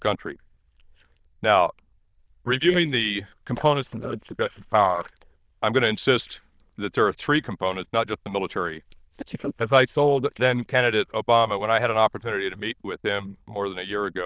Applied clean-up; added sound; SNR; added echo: neural diffusion model UNIVERSE++.